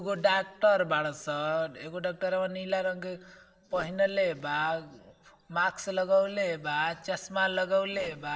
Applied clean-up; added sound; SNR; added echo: neural separator model SepFormer DNS4.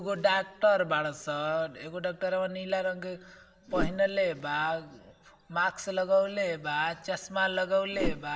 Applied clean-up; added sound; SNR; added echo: none; Whoosh, swoosh, swish; 11 dB; reverberation time 1.3 s.